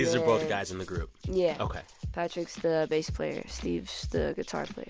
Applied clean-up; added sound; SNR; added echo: none; none; none; none.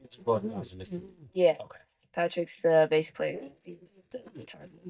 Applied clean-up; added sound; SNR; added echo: neural mask model DeepFilterNet 3.